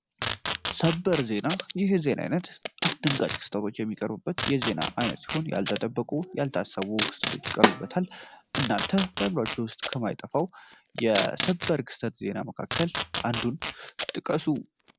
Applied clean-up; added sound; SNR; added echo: none; Packing tape, duct tape + Snare drum; 2 dB; none.